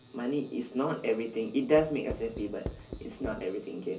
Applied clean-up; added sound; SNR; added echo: none; Writing; 11 dB; reverberation time 0.5 s.